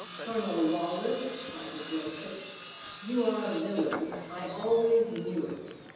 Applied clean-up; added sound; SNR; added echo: none; Tools; 8 dB; reverberation time 1.1 s.